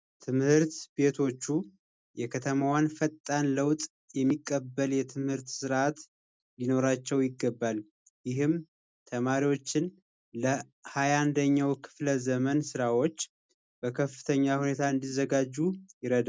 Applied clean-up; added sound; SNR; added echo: none; none; none; none.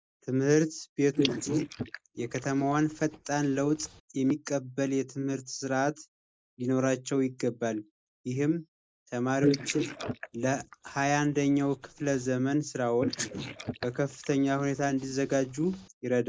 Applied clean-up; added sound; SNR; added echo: neural mask model Resemble Enhance denoiser.